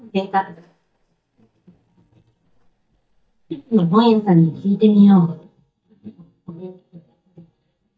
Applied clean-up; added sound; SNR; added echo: neural mask model DeepFilterNet 3.